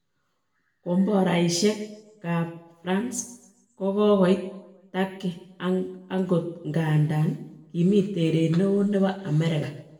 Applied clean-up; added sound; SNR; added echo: none; none; none; reverberation time 0.7 s.